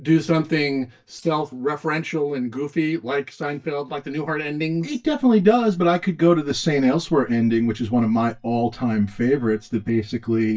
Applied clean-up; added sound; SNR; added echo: neural mask model DeepFilterNet 3.